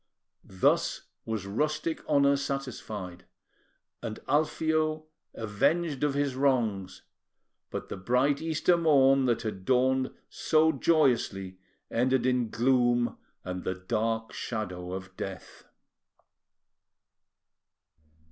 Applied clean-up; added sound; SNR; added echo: none; none; none; none.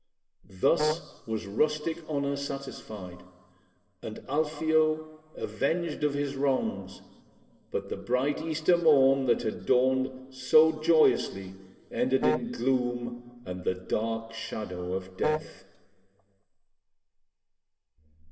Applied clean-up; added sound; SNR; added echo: none; Wind instrument, woodwind instrument; 4 dB; reverberation time 1.6 s.